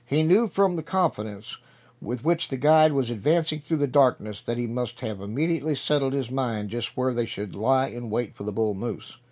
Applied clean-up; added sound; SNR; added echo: none; none; none; none.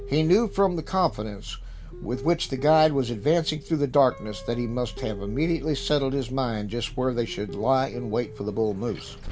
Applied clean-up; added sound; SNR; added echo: none; Guitar + Vehicle; 13 dB; none.